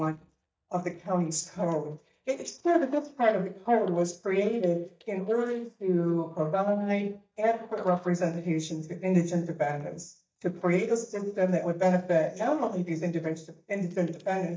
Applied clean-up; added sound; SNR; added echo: neural mask model DeepFilterNet 3.